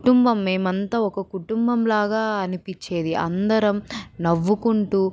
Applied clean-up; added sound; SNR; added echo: none; none; none; none.